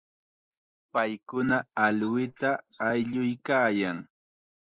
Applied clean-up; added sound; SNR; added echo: neural mask model Resemble Enhance denoiser.